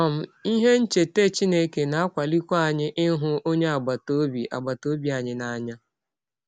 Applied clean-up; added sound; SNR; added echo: none; none; none; none.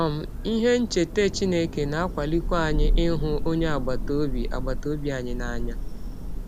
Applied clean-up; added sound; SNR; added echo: none; Thunder / Rain; 1 dB; none.